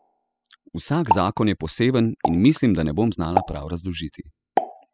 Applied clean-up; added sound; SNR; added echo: classical method spectral subtraction.